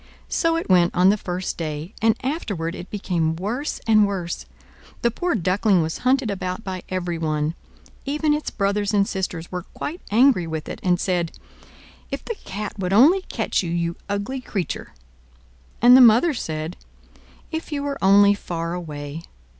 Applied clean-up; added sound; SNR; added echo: none; none; none; none.